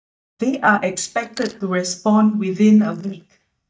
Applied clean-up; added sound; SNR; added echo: neural mask model DeepFilterNet 3.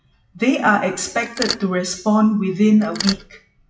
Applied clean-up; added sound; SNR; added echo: classical method WPE with log-MMSE.